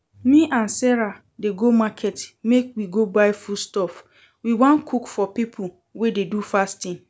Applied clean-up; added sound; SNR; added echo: none; none; none; none.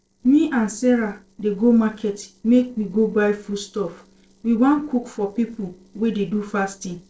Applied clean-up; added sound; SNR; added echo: neural separator model SepFormer DNS4.